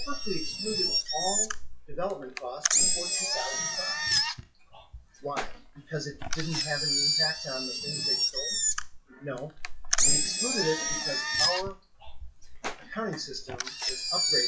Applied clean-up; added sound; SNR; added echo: classical method WPE with log-MMSE.